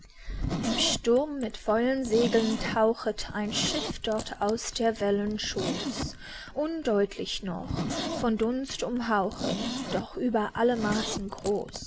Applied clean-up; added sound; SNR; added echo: none; Zipper (clothing); 7 dB; none.